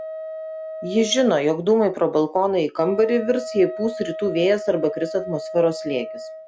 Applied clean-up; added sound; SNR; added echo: none; Wind instrument, woodwind instrument; 12 dB; none.